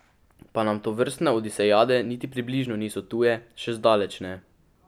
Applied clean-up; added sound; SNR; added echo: none; none; none; none.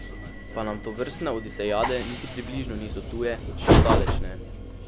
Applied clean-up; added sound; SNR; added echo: none; Train; -5 dB; none.